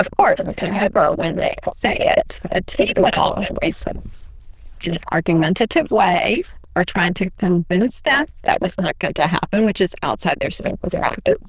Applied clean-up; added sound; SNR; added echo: neural diffusion model UNIVERSE++.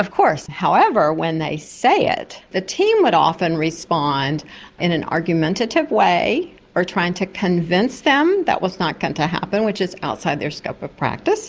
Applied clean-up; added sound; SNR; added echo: none; none; none; none.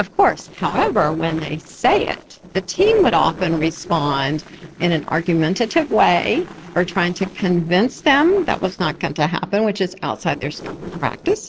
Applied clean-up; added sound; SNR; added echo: neural separator model SepFormer DNS4.